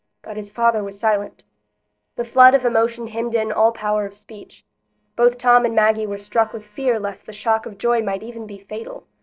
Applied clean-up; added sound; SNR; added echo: neural separator model SepFormer DNS4.